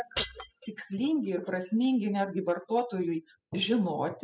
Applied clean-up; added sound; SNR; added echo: classical method spectral subtraction.